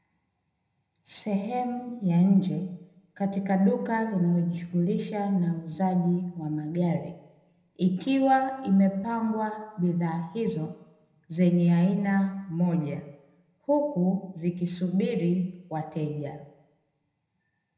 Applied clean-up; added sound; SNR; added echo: none; none; none; reverberation time 0.7 s.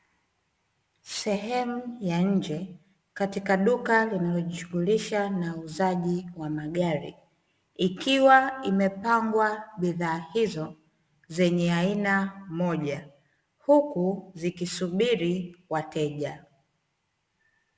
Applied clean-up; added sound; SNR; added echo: none; none; none; none.